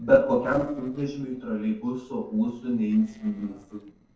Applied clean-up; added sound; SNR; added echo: neural separator model SepFormer DNS4.